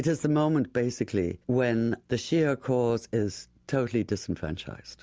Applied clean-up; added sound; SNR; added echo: none; none; none; none.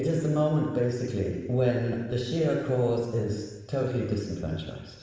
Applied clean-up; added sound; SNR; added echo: none; none; none; reverberation time 1.3 s.